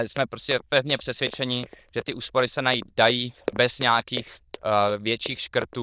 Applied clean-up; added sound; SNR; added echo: neural diffusion model UNIVERSE++.